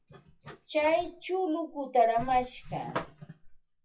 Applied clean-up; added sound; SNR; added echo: classical method WPE with log-MMSE.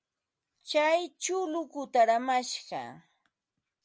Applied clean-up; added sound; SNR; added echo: none; none; none; none.